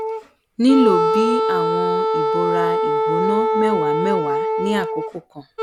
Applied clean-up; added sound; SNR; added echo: none; Wind instrument, woodwind instrument; -3 dB; none.